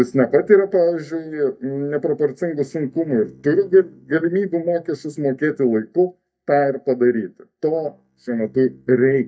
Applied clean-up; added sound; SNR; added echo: neural mask model DeepFilterNet 3.